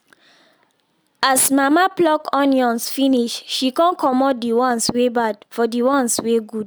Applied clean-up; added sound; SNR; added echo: none; none; none; none.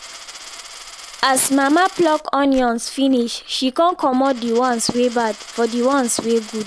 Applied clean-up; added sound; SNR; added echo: none; Coin (dropping); 18 dB; none.